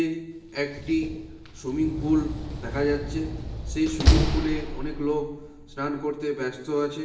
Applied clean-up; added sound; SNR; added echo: none; Slam; 1 dB; reverberation time 0.9 s.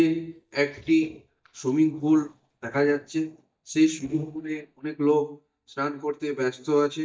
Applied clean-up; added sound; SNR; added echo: neural mask model DeepFilterNet 3.